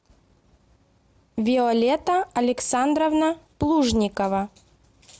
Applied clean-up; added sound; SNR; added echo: none; none; none; none.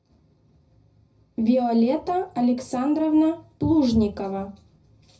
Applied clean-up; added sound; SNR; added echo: none; none; none; reverberation time 0.4 s.